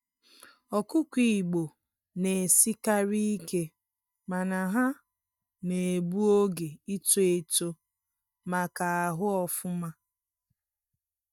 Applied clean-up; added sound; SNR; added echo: neural mask model DeepFilterNet 3.